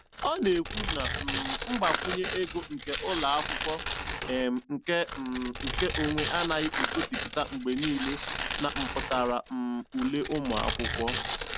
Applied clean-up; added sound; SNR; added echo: none; Tearing; 1 dB; none.